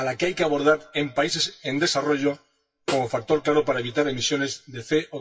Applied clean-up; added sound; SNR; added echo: classical method WPE with log-MMSE.